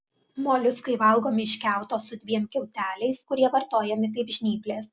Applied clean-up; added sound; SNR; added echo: none; none; none; none.